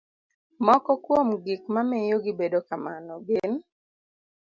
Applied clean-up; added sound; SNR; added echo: none; none; none; none.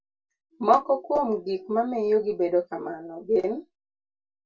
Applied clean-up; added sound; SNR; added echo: none; none; none; reverberation time 0.2 s.